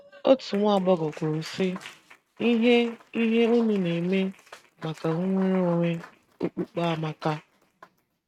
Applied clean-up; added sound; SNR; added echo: neural mask model RNNoise.